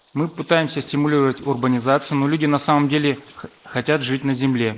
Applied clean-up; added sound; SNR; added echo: neural mask model Resemble Enhance denoiser.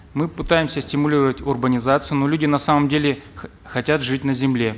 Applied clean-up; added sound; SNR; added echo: none; none; none; none.